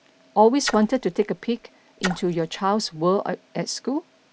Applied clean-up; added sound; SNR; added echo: none; Splash, splatter; 12 dB; none.